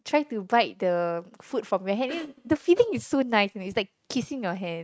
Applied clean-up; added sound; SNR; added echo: neural mask model RNNoise.